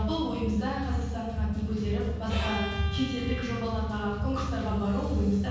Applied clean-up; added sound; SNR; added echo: none; Bowed string instrument; 10 dB; reverberation time 1.3 s.